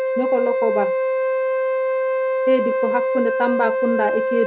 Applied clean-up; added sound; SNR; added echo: none; Wind instrument, woodwind instrument; -3 dB; none.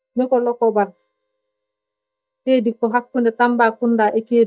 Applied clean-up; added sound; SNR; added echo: neural mask model DeepFilterNet 3.